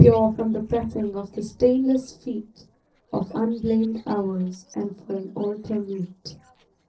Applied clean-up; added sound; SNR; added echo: neural separator model SepFormer DNS4.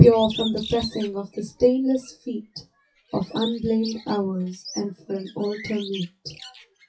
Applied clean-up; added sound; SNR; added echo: classical method WPE with log-MMSE.